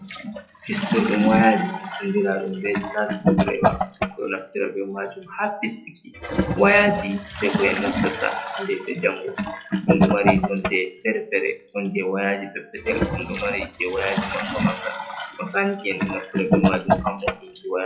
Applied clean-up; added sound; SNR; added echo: classical method WPE with log-MMSE.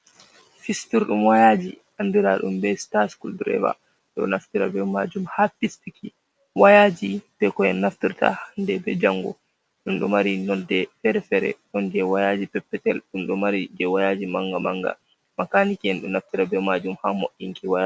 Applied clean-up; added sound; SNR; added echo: none; none; none; none.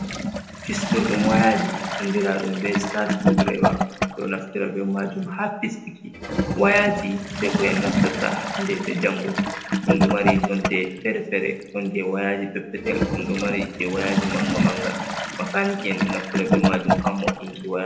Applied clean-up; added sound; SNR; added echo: none; Toilet flush / Gurgling; 0 dB; reverberation time 0.7 s.